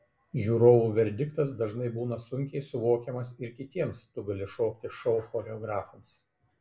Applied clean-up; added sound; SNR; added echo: none; none; none; reverberation time 0.2 s.